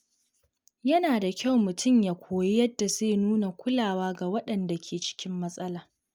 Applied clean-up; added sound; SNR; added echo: none; none; none; none.